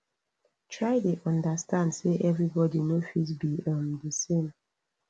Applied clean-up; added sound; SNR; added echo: none; none; none; none.